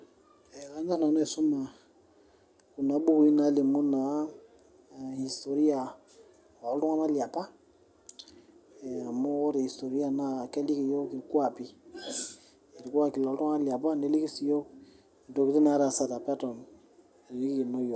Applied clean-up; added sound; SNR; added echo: none; none; none; none.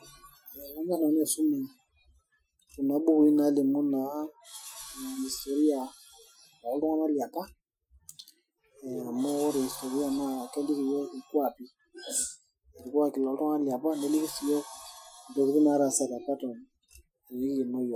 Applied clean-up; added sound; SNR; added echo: classical method Wiener filter.